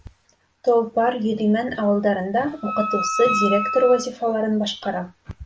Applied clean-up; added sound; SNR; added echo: none; Wind instrument, woodwind instrument; 5 dB; none.